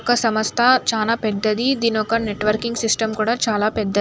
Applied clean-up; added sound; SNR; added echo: none; Thunder; 20 dB; none.